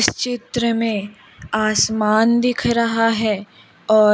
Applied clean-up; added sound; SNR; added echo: none; none; none; none.